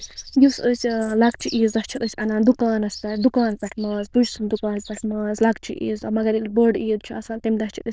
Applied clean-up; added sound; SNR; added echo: neural diffusion model UNIVERSE++.